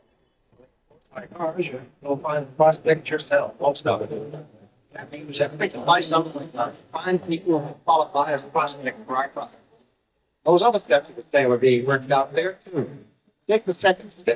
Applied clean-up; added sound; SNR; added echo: neural mask model DeepFilterNet 3.